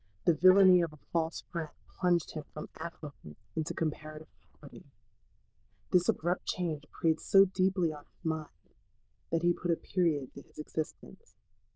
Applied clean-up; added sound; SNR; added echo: neural diffusion model UNIVERSE++.